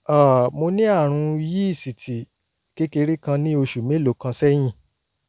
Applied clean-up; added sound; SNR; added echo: none; none; none; none.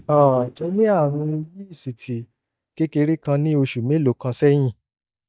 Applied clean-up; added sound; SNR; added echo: neural mask model DeepFilterNet 3.